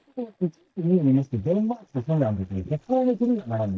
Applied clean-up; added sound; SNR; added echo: neural mask model DeepFilterNet 3.